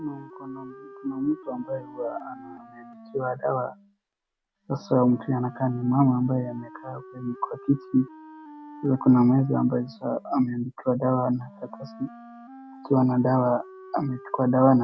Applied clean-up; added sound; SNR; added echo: none; Wind instrument, woodwind instrument; 19 dB; none.